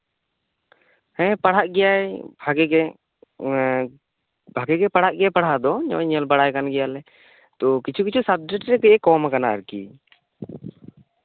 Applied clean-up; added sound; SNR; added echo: none; none; none; none.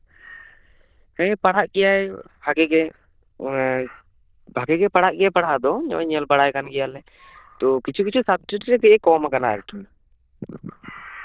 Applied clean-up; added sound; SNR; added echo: neural diffusion model UNIVERSE++.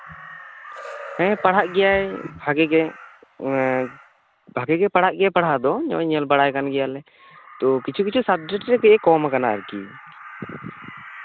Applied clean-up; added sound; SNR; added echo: none; Crow; 19 dB; none.